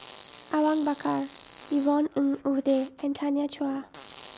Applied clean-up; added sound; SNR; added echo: none; Fart; 18 dB; none.